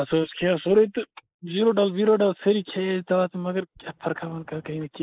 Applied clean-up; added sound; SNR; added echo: neural mask model Resemble Enhance denoiser.